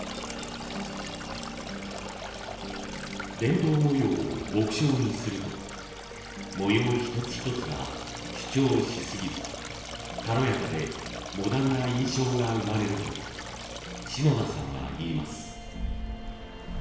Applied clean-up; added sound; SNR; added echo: none; Stream; 10 dB; reverberation time 1.0 s.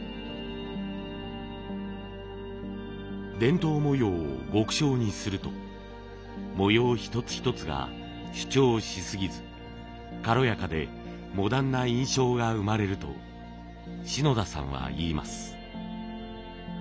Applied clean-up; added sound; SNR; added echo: none; none; none; none.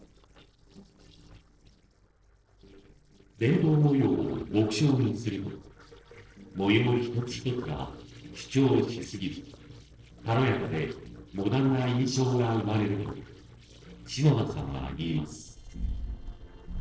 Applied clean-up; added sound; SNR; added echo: neural separator model SepFormer DNS4.